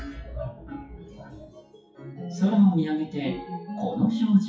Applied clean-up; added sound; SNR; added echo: classical method WPE with log-MMSE.